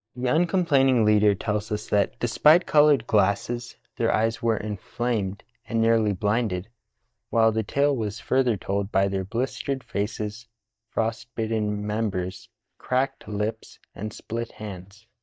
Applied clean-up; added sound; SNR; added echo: neural mask model DeepFilterNet 3.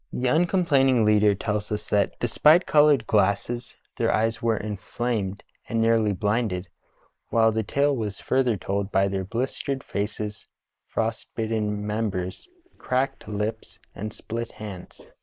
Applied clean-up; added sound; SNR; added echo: neural mask model Resemble Enhance denoiser.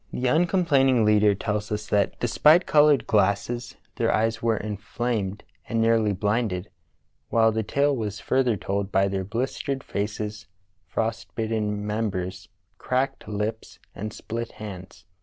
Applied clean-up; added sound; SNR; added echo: none; none; none; none.